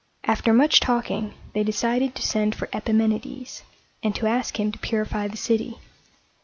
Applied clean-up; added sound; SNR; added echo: none; none; none; none.